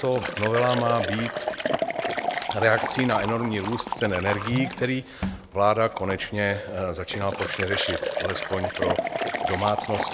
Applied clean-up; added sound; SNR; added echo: none; Liquid; 3 dB; none.